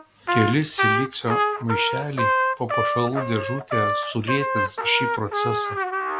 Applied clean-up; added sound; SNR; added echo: none; Trumpet; -2 dB; none.